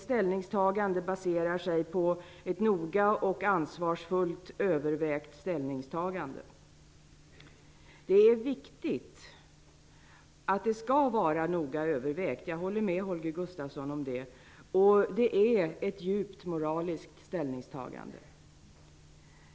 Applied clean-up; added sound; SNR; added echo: none; none; none; none.